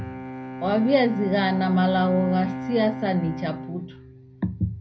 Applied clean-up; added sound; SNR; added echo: none; Bowed string instrument; 10 dB; reverberation time 0.5 s.